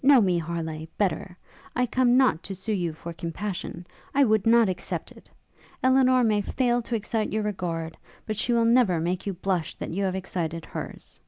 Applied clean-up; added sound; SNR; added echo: none; none; none; none.